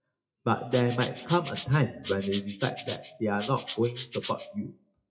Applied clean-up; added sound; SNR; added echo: classical method WPE with log-MMSE.